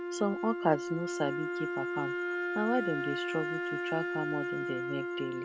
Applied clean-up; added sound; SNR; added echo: none; Wind instrument, woodwind instrument; 0 dB; none.